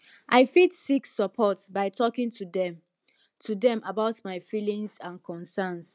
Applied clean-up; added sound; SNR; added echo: none; none; none; none.